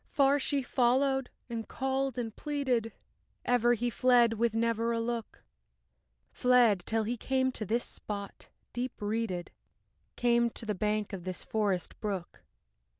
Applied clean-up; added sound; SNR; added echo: none; none; none; none.